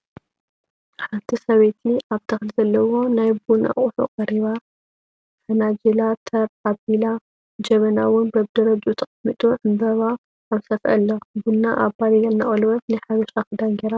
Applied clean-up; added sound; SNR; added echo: none; none; none; none.